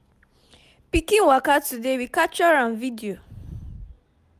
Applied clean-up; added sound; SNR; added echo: none; none; none; none.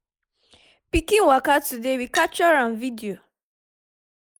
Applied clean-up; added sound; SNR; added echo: neural mask model Resemble Enhance denoiser.